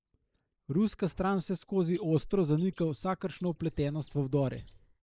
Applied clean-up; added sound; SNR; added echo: neural mask model Resemble Enhance denoiser.